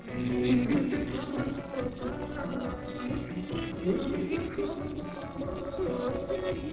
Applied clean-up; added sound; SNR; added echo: neural separator model SepFormer DNS4.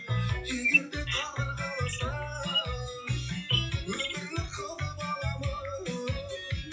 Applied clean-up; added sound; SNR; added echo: classical method WPE with log-MMSE.